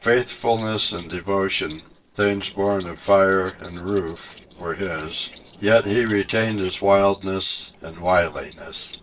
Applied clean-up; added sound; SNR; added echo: neural separator model SepFormer DNS4.